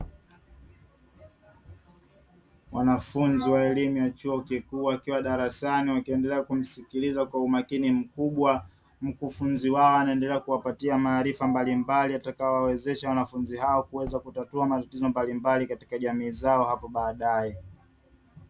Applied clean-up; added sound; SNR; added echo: none; Tap / Bass drum; 19 dB; none.